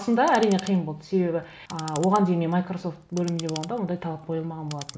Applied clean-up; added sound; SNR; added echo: none; Clock; 19 dB; none.